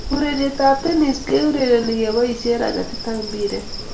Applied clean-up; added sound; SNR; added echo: none; Insect; 11 dB; reverberation time 0.5 s.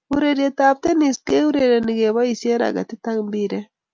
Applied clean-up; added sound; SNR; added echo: none; none; none; none.